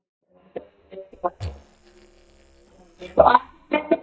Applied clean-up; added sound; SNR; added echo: neural mask model DeepFilterNet 3.